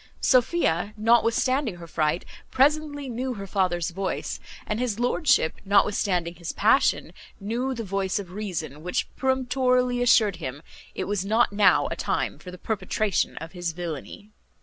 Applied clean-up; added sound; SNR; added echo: none; none; none; none.